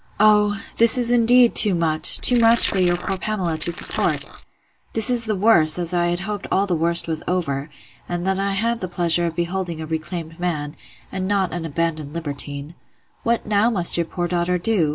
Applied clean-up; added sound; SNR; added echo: neural mask model Resemble Enhance denoiser.